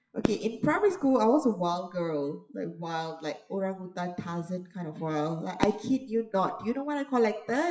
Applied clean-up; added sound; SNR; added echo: classical method WPE with log-MMSE.